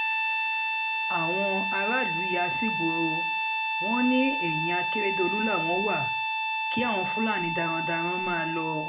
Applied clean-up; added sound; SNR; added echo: none; Harmonica; -2 dB; reverberation time 0.4 s.